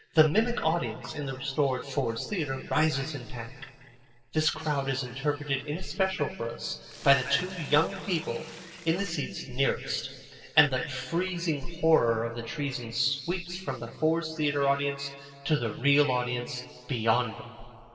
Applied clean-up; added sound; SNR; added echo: neural separator model SepFormer DNS4.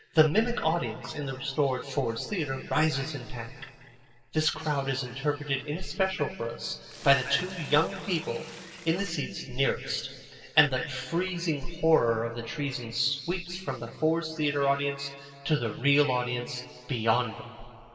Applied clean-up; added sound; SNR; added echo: none; Splash, splatter; 17 dB; reverberation time 2.4 s.